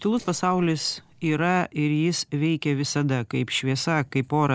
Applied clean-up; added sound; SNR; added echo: neural separator model SepFormer DNS4.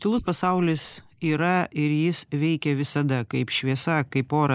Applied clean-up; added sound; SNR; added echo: neural mask model Resemble Enhance denoiser.